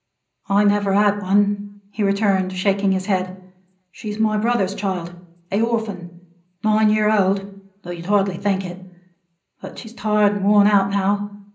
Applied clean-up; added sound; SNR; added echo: none; none; none; reverberation time 0.5 s.